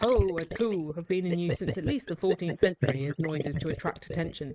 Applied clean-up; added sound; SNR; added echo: neural mask model Resemble Enhance denoiser.